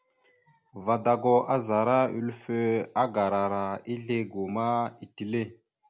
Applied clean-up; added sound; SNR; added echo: none; none; none; none.